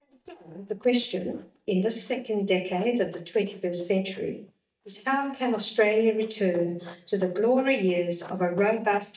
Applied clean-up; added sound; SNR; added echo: neural mask model DeepFilterNet 3.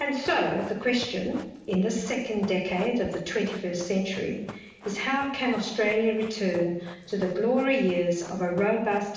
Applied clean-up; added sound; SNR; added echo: none; Run; 19 dB; reverberation time 0.9 s.